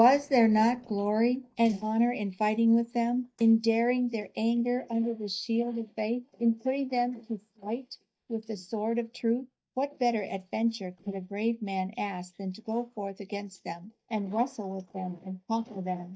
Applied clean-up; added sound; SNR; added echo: neural mask model DeepFilterNet 3.